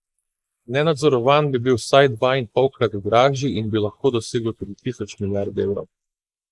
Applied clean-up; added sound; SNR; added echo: neural mask model Resemble Enhance denoiser.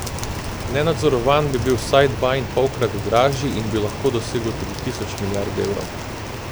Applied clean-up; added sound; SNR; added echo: none; Rain; 6 dB; none.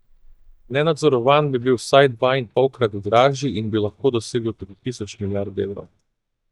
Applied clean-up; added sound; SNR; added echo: neural mask model DeepFilterNet 3.